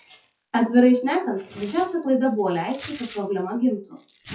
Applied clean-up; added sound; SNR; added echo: classical method WPE with log-MMSE.